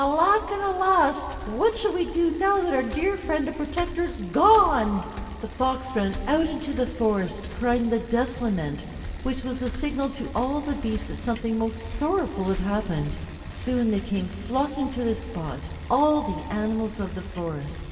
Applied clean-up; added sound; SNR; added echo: none; Bicycle; 11 dB; reverberation time 2.6 s.